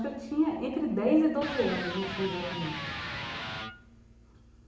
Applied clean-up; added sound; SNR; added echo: none; Electric guitar; 7 dB; reverberation time 0.9 s.